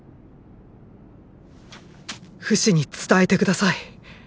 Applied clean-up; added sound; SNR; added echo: none; none; none; none.